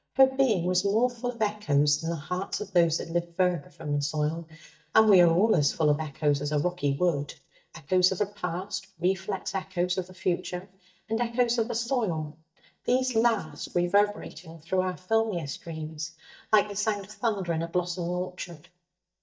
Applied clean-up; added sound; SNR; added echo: neural mask model DeepFilterNet 3.